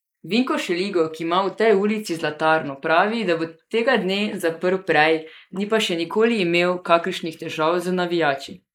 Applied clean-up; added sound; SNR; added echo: neural mask model Resemble Enhance denoiser.